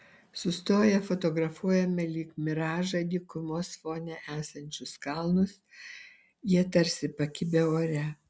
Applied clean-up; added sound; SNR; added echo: none; none; none; none.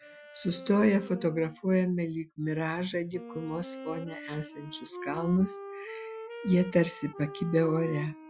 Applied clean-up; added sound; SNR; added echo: classical method Wiener filter.